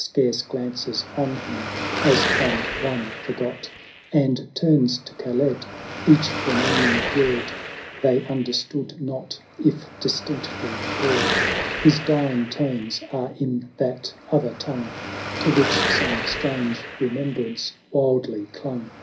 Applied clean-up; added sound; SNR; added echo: none; Car passing by / Traffic noise, roadway noise / Engine; 5 dB; reverberation time 0.5 s.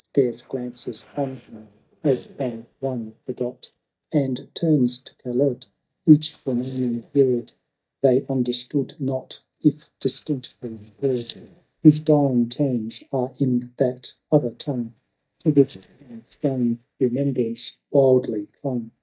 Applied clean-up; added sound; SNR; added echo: neural mask model DeepFilterNet 3.